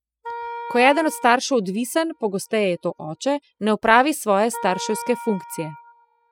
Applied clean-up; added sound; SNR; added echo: classical method spectral subtraction.